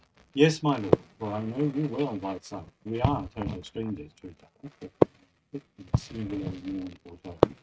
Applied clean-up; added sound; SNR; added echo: neural mask model RNNoise.